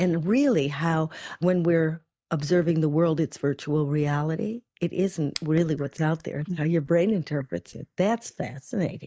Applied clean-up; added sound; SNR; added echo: neural mask model DeepFilterNet 3.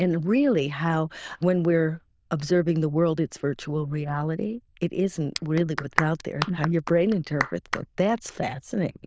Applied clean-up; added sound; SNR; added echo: neural diffusion model UNIVERSE++.